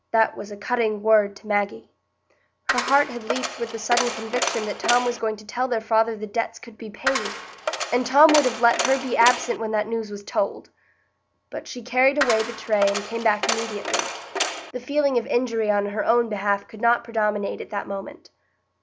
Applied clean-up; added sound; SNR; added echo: none; Coin (dropping); 4 dB; none.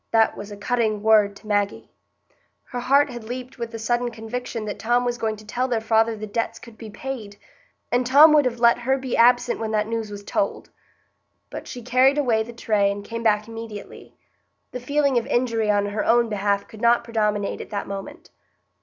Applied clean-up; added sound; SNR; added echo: none; none; none; none.